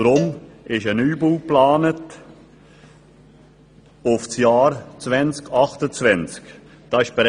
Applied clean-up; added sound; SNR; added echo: none; Cowbell; 15 dB; none.